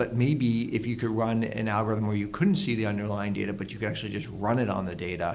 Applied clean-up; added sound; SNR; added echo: none; none; none; none.